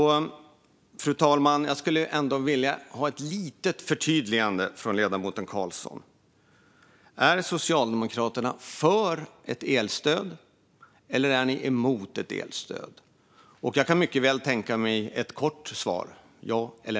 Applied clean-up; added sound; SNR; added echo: none; none; none; none.